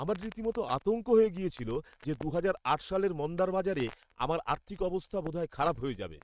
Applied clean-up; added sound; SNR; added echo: neural mask model RNNoise.